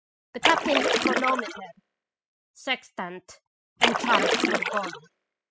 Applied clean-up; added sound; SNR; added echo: classical method spectral subtraction.